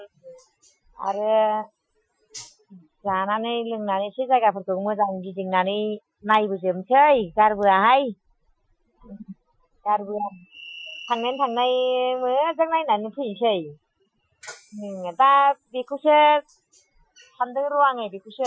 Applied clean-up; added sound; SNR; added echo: classical method Wiener filter.